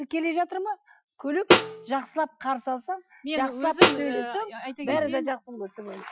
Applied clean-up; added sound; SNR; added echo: classical method Wiener filter.